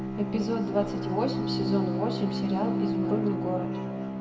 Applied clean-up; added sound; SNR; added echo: none; Bowed string instrument; -1 dB; reverberation time 1.6 s.